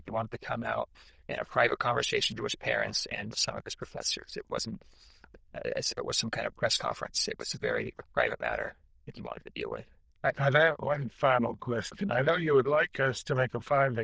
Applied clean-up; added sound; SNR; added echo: neural diffusion model UNIVERSE++.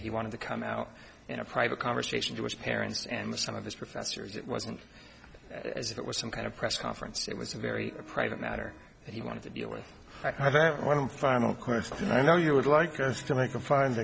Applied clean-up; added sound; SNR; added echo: none; Electric guitar; 20 dB; none.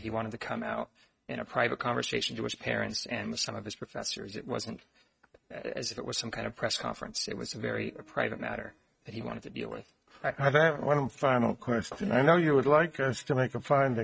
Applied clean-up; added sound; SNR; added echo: neural mask model RNNoise.